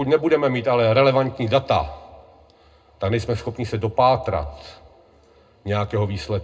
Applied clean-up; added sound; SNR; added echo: none; none; none; reverberation time 0.2 s.